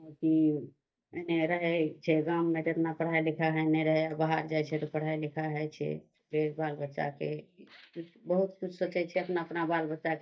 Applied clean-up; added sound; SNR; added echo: neural mask model DeepFilterNet 3.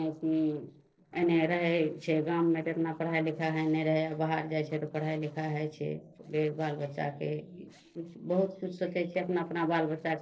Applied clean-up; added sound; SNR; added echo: neural separator model SepFormer DNS4.